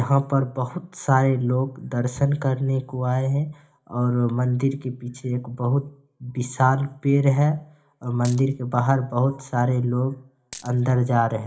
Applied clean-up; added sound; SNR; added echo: none; Coin (dropping); 18 dB; reverberation time 0.4 s.